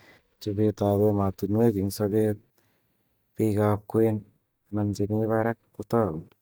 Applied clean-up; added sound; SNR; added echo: neural mask model DeepFilterNet 3.